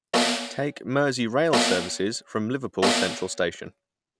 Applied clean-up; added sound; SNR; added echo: none; Snare drum; 1 dB; none.